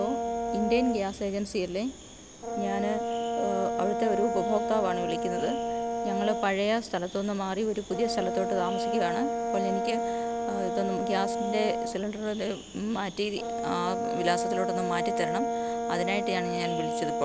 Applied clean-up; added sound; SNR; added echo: none; Brass instrument; 1 dB; none.